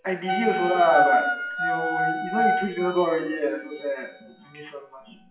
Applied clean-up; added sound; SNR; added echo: classical method WPE with log-MMSE.